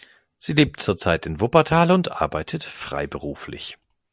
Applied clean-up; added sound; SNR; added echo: none; none; none; none.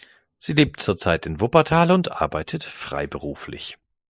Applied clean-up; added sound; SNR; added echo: neural mask model Resemble Enhance denoiser.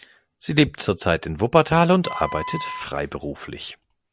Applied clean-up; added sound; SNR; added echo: none; Wind instrument, woodwind instrument; 12 dB; none.